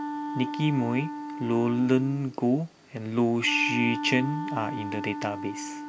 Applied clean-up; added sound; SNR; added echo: none; Wind instrument, woodwind instrument; 7 dB; none.